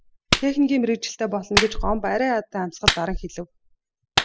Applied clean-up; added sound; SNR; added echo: classical method spectral subtraction.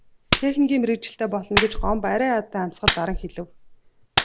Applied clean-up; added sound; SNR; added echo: none; Clapping; 2 dB; none.